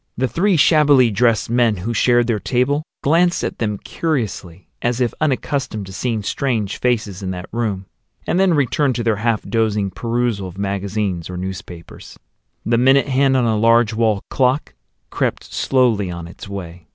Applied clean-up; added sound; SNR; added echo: none; none; none; none.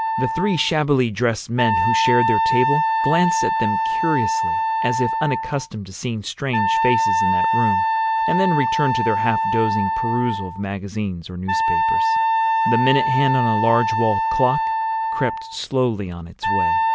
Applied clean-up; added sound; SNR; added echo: none; Wind instrument, woodwind instrument; -2 dB; none.